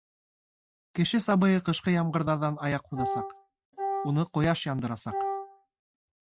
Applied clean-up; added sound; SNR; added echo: neural mask model RNNoise.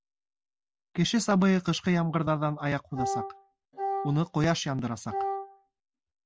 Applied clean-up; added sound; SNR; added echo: none; Wind instrument, woodwind instrument; 5 dB; none.